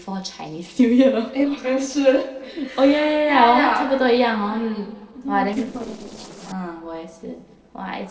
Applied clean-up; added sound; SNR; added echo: neural separator model SepFormer DNS4.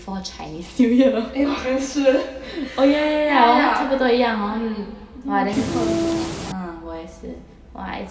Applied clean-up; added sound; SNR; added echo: none; Train; 3 dB; reverberation time 2.1 s.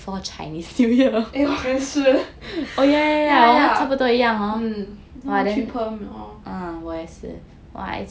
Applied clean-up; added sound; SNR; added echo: none; none; none; none.